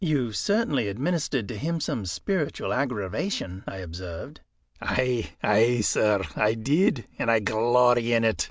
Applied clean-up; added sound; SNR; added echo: none; none; none; none.